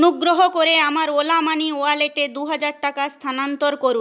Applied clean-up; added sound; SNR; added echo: none; none; none; none.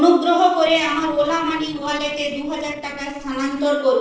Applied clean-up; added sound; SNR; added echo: neural separator model SepFormer DNS4.